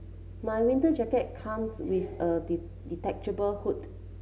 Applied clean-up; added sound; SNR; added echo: none; none; none; none.